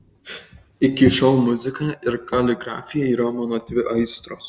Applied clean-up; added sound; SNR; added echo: none; none; none; none.